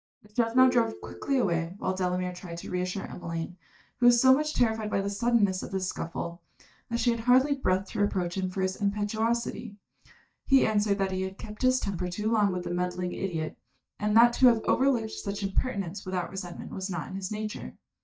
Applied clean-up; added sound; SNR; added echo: neural mask model DeepFilterNet 3.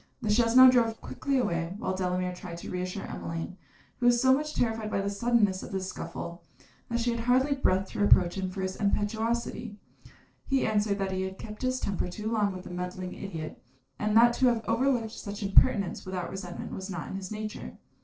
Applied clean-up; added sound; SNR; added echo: neural separator model SepFormer DNS4.